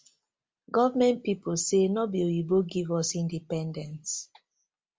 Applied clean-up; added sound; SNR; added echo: none; none; none; none.